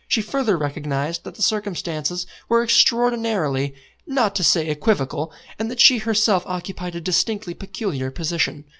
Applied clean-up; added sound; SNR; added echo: none; none; none; none.